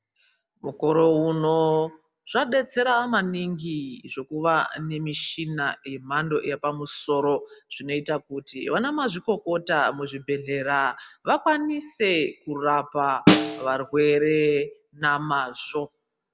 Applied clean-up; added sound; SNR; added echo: none; Snare drum; 0 dB; none.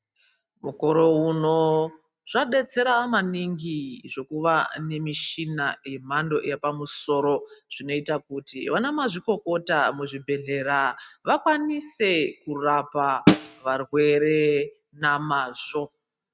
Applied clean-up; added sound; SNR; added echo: neural mask model RNNoise.